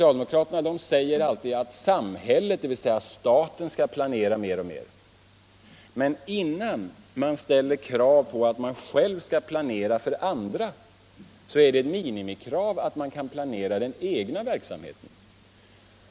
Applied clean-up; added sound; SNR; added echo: none; none; none; none.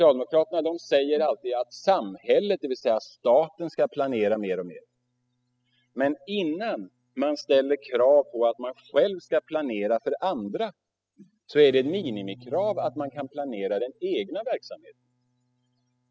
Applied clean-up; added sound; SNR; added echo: classical method spectral subtraction.